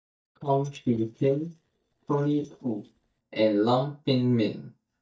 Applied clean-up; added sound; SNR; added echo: neural mask model DeepFilterNet 3.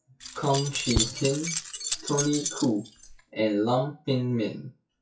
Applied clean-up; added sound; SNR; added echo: classical method WPE with log-MMSE.